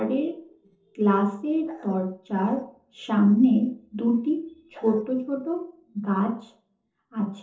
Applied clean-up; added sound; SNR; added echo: neural separator model SepFormer DNS4.